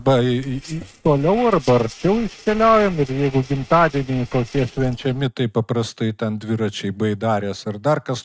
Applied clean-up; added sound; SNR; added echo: neural mask model RNNoise.